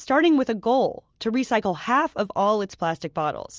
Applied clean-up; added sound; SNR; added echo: none; none; none; none.